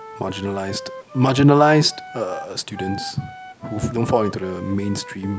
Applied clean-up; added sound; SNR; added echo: none; Wind instrument, woodwind instrument; 16 dB; none.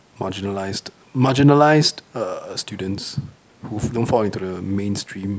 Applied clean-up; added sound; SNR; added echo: none; none; none; none.